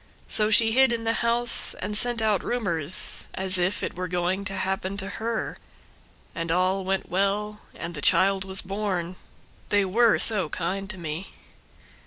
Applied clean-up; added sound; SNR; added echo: none; none; none; none.